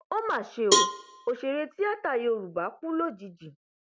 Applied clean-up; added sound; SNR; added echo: none; Cowbell; -1 dB; none.